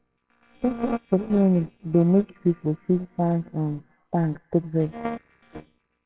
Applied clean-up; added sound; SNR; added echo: neural separator model SepFormer WHAMR!.